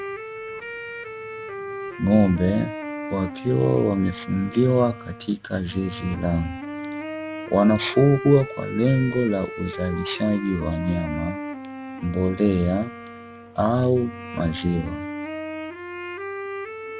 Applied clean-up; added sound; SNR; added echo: none; Wind instrument, woodwind instrument; 10 dB; none.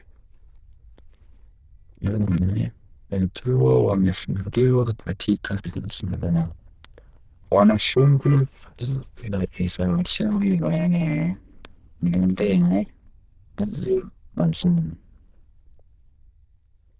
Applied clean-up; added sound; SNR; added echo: neural diffusion model UNIVERSE++.